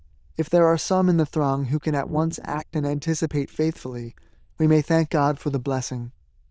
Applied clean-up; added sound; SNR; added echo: neural diffusion model UNIVERSE++.